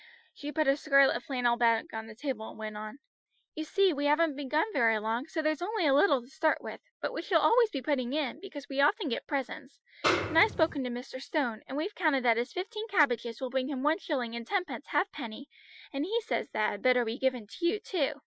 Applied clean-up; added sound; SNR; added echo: classical method Wiener filter.